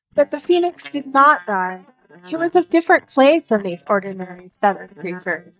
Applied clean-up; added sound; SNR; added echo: neural mask model DeepFilterNet 3.